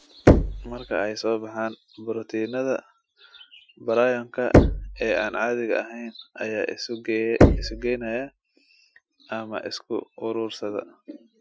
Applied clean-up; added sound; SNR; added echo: classical method Wiener filter.